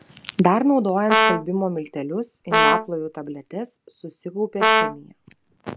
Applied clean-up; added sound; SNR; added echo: none; Brass instrument; -2 dB; none.